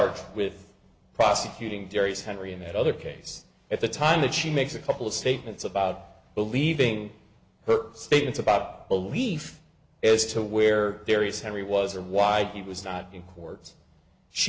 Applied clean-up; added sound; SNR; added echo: none; none; none; none.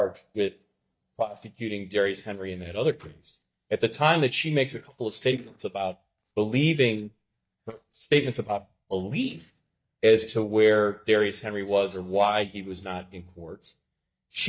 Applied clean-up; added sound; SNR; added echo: neural mask model DeepFilterNet 3.